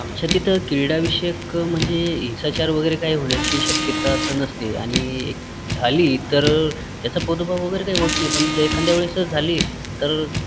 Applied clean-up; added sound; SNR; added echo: none; Car; 4 dB; none.